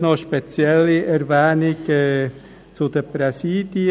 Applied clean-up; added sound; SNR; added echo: none; none; none; none.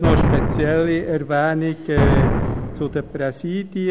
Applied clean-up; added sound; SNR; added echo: none; Explosion; -1 dB; none.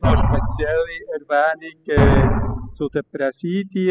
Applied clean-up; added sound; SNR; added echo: classical method spectral subtraction.